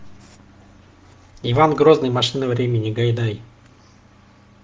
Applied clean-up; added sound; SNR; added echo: none; none; none; none.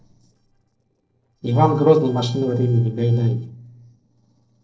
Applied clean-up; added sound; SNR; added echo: neural separator model SepFormer DNS4.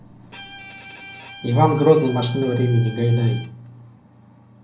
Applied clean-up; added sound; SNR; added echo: none; Bowed string instrument; 18 dB; reverberation time 0.6 s.